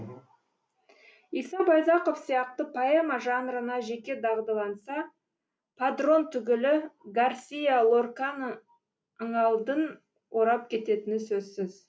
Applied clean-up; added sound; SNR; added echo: none; none; none; none.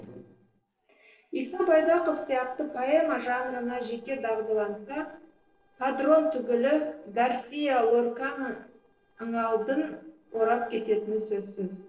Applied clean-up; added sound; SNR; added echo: neural separator model SepFormer DNS4.